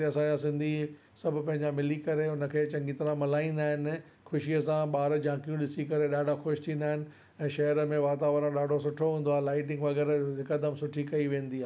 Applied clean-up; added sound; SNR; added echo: none; none; none; none.